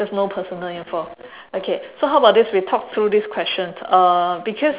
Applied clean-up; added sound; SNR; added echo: none; none; none; none.